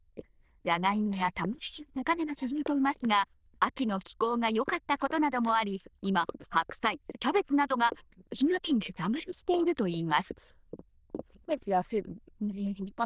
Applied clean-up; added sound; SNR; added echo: neural diffusion model UNIVERSE++.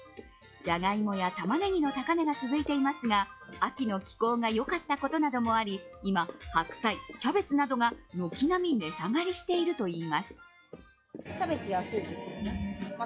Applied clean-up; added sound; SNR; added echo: classical method log-MMSE.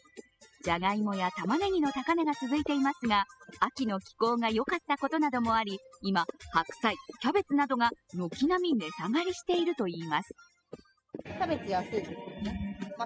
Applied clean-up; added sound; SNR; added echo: classical method spectral subtraction.